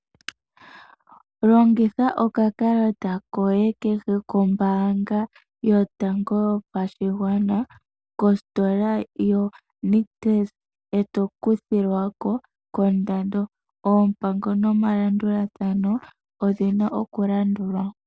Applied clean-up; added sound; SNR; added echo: none; none; none; none.